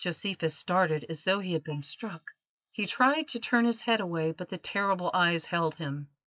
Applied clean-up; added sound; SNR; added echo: neural mask model Resemble Enhance denoiser.